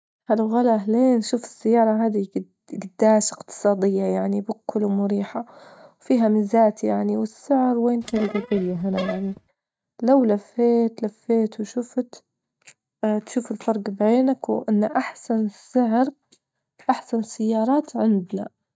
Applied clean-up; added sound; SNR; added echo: neural mask model RNNoise.